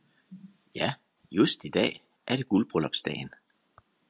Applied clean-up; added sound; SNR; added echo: none; none; none; none.